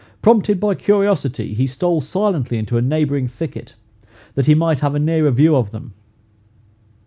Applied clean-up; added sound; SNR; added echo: none; none; none; none.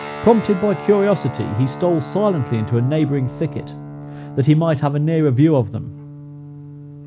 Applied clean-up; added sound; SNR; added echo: none; Guitar; 13 dB; none.